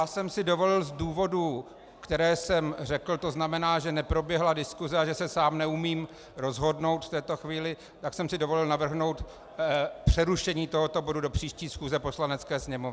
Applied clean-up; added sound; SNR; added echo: none; none; none; none.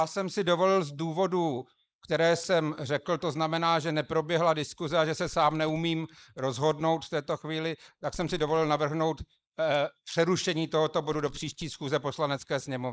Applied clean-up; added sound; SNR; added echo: neural mask model Resemble Enhance denoiser.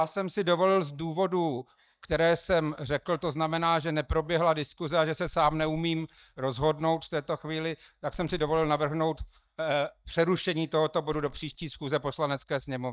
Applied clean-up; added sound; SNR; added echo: neural mask model DeepFilterNet 3.